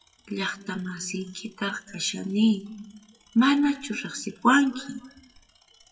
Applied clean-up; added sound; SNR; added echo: classical method WPE with log-MMSE.